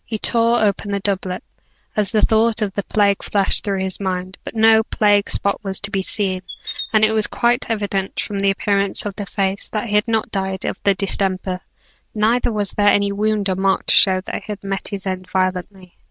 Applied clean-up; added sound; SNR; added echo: none; Chirp, tweet; 15 dB; none.